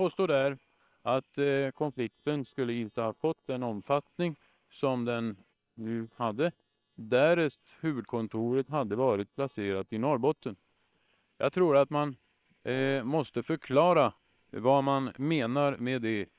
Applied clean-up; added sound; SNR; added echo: neural separator model SepFormer WHAM!.